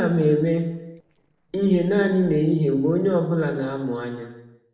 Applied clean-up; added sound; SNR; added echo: neural separator model SepFormer DNS4.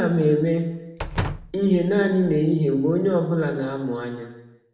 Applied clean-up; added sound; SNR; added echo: none; Slam; 11 dB; reverberation time 0.8 s.